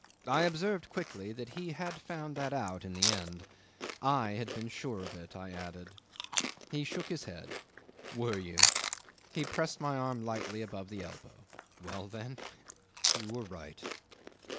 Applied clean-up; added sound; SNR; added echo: none; Chewing, mastication; 1 dB; none.